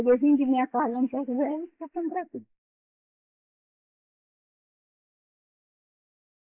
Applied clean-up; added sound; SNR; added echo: neural mask model Resemble Enhance denoiser.